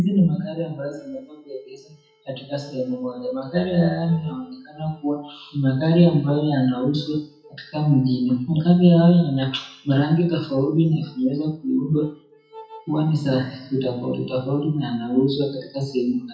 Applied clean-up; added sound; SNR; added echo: classical method WPE with log-MMSE.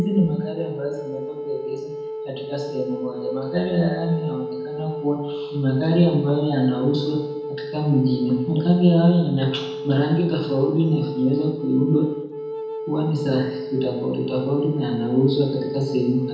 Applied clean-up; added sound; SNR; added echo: none; Wind instrument, woodwind instrument; 9 dB; reverberation time 0.9 s.